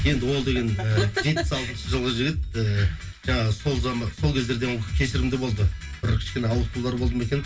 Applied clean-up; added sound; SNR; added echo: none; none; none; reverberation time 0.1 s.